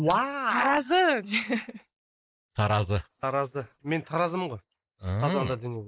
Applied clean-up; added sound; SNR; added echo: neural mask model Resemble Enhance denoiser.